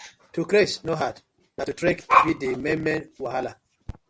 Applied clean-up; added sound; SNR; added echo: none; none; none; none.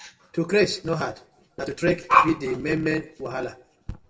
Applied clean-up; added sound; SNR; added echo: none; none; none; reverberation time 0.4 s.